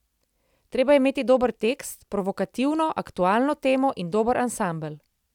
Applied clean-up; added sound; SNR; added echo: none; none; none; none.